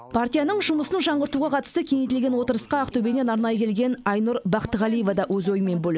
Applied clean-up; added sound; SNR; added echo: none; none; none; none.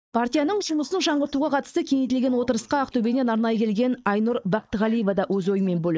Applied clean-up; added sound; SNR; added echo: neural mask model DeepFilterNet 3.